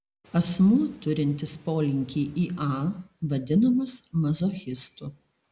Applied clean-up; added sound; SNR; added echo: none; none; none; none.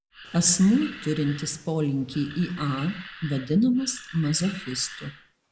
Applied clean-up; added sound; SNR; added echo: none; Animal; 17 dB; none.